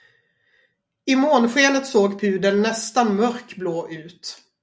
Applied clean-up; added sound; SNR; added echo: none; none; none; none.